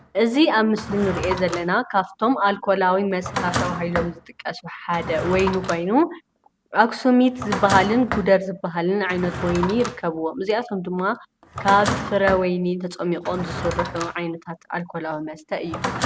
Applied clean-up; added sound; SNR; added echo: none; Drawer open or close; 9 dB; none.